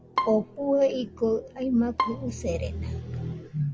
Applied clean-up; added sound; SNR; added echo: none; Bowed string instrument; 9 dB; none.